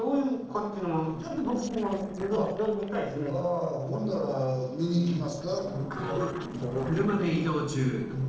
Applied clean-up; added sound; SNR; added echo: neural separator model SepFormer DNS4.